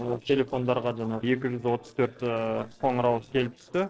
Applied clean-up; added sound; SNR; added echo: neural separator model SepFormer DNS4.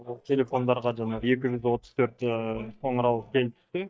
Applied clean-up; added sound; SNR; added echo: neural mask model DeepFilterNet 3.